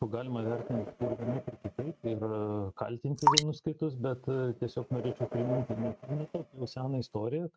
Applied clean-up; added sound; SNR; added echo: neural mask model RNNoise.